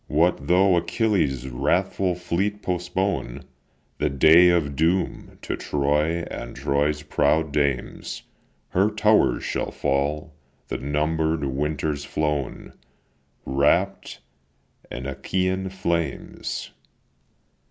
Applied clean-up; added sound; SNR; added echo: none; none; none; none.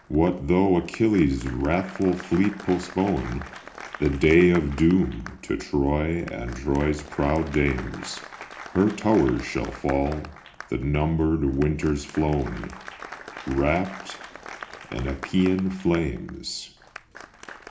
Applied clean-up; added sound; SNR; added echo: none; Applause; 17 dB; reverberation time 0.4 s.